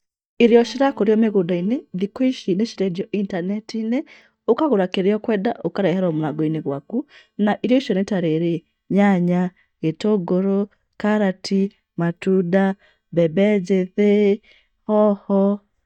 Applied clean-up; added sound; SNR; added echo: neural mask model DeepFilterNet 3.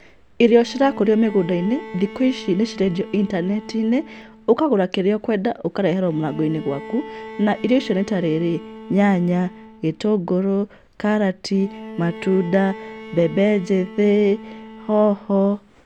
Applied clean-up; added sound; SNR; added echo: none; Bowed string instrument; 17 dB; none.